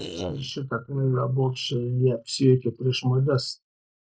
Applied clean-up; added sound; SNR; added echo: neural mask model Resemble Enhance denoiser.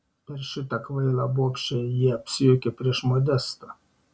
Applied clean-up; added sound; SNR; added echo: none; none; none; none.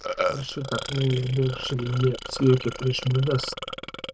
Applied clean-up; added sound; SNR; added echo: neural diffusion model UNIVERSE++.